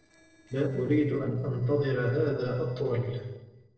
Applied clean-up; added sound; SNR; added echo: neural separator model SepFormer DNS4.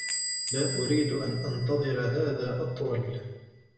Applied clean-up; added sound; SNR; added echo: none; Door / Bell; 7 dB; reverberation time 1.1 s.